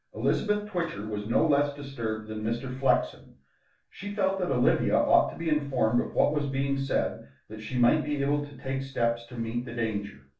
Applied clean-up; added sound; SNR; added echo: none; none; none; reverberation time 0.3 s.